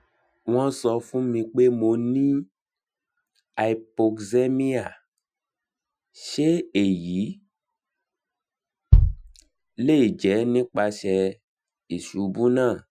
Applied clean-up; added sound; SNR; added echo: classical method Wiener filter.